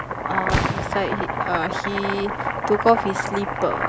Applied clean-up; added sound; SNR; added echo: none; Boiling + Fireworks; 0 dB; none.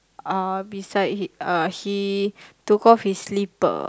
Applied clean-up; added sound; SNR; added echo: none; none; none; none.